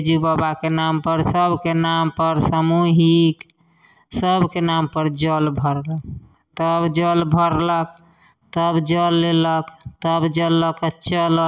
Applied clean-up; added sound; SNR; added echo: none; none; none; none.